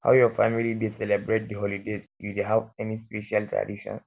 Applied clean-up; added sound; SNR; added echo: none; none; none; none.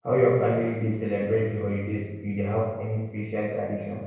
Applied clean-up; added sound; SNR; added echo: none; none; none; reverberation time 1.0 s.